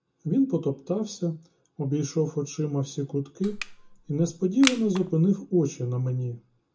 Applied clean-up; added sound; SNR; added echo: none; Crushing; 8 dB; reverberation time 0.2 s.